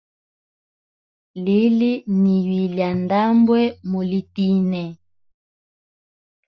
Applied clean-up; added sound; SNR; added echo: neural mask model DeepFilterNet 3.